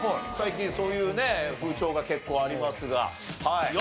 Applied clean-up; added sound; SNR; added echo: none; none; none; none.